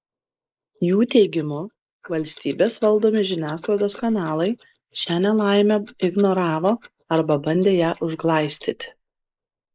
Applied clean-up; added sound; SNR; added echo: neural mask model Resemble Enhance denoiser.